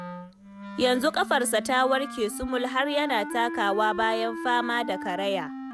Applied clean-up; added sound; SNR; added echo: none; Wind instrument, woodwind instrument; 9 dB; none.